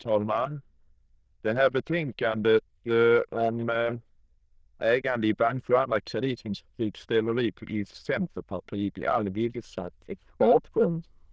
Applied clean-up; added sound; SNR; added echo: neural diffusion model UNIVERSE++.